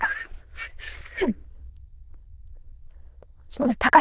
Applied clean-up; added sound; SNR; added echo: neural diffusion model UNIVERSE++.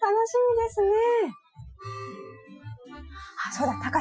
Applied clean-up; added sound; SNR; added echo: classical method Wiener filter.